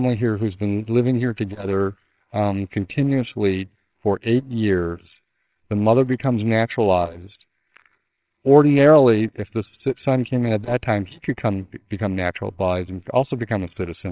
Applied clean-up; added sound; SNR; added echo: neural separator model SepFormer WHAMR!.